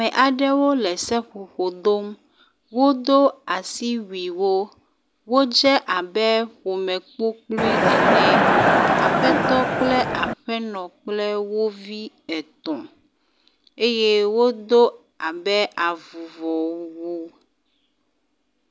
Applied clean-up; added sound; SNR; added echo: none; Crowd; -5 dB; none.